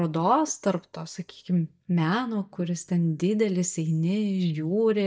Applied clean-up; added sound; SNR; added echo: neural mask model DeepFilterNet 3.